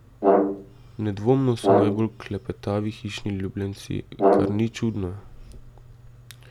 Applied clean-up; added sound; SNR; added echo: none; Brass instrument; -3 dB; none.